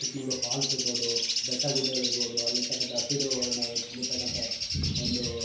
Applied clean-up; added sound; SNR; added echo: none; Bird; -3 dB; reverberation time 0.6 s.